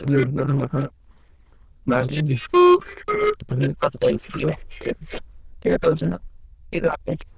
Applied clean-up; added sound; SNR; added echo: neural diffusion model UNIVERSE++.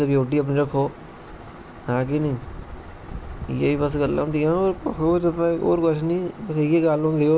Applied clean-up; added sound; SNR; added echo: none; none; none; none.